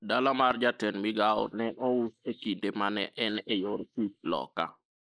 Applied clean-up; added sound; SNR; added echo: neural mask model Resemble Enhance denoiser.